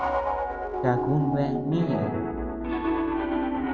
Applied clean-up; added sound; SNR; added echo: none; Piano; -3 dB; none.